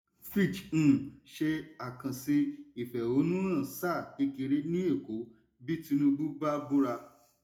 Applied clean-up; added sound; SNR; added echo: none; none; none; reverberation time 0.3 s.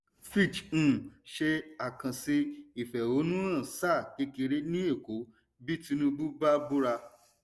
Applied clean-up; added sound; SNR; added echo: none; none; none; none.